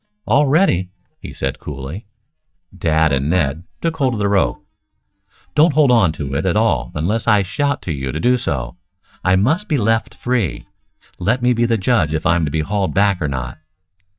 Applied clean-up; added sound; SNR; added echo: neural mask model DeepFilterNet 3.